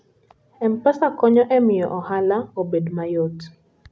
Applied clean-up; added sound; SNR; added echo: none; none; none; none.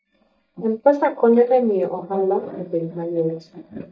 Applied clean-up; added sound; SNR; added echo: neural mask model DeepFilterNet 3.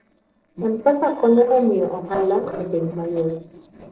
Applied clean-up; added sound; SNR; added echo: neural separator model SepFormer DNS4.